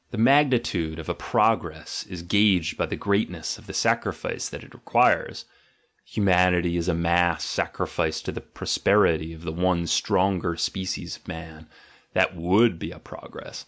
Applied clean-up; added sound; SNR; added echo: none; none; none; none.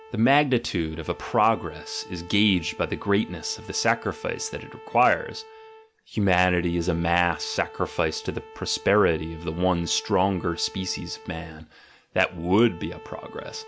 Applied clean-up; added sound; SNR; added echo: none; Bowed string instrument; 19 dB; none.